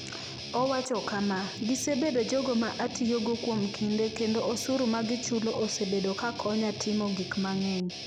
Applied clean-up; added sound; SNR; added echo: none; Guitar; 10 dB; none.